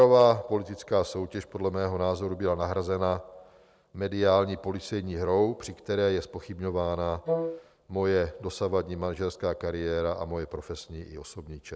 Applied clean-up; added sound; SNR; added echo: none; Wind instrument, woodwind instrument; 4 dB; none.